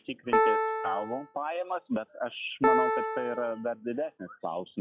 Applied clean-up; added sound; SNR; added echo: classical method log-MMSE.